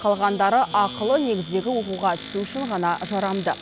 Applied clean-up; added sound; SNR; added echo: none; Squeak / Cupboard open or close; 15 dB; none.